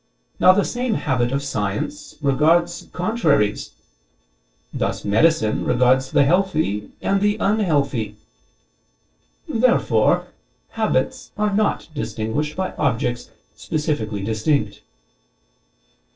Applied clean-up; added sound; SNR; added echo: neural separator model SepFormer DNS4.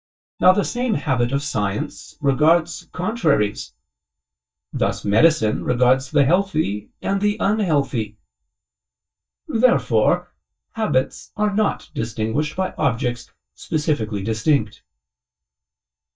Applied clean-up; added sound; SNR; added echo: neural mask model DeepFilterNet 3.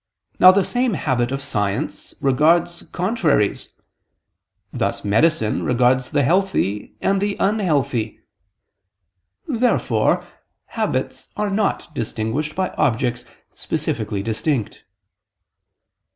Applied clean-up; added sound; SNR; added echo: none; none; none; none.